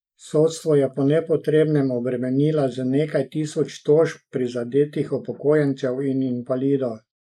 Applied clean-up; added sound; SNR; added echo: neural mask model Resemble Enhance denoiser.